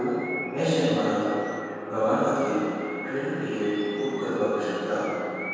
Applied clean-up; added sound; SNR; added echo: none; Bird vocalization, bird call, bird song; 16 dB; reverberation time 2.2 s.